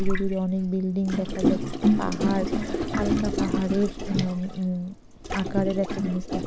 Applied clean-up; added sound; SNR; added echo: none; Gurgling; -1 dB; none.